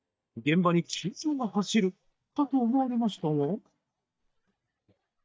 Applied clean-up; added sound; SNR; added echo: neural mask model DeepFilterNet 3.